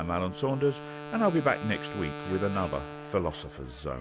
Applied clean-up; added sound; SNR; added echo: none; Wind instrument, woodwind instrument; 11 dB; none.